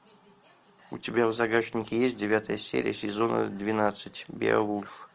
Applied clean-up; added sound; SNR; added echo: none; none; none; none.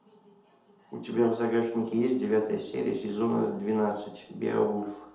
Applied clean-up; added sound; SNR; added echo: none; none; none; reverberation time 2.0 s.